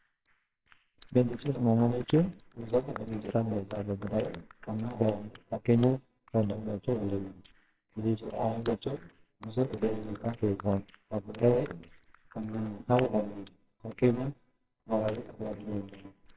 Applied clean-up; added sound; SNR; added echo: neural separator model SepFormer WHAMR!.